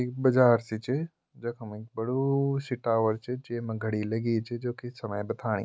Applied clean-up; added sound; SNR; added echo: none; none; none; none.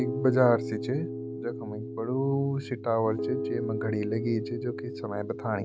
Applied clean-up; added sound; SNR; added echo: none; Piano; 6 dB; none.